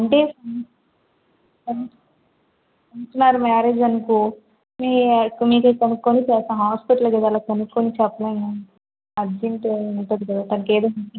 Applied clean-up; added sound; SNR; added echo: none; none; none; none.